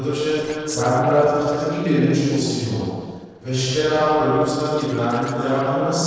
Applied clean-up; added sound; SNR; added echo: neural separator model SepFormer DNS4.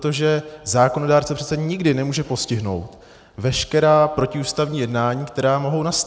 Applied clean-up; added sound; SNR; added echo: none; none; none; none.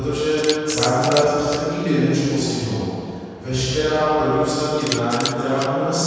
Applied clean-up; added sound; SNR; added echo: none; Camera; 14 dB; reverberation time 2.1 s.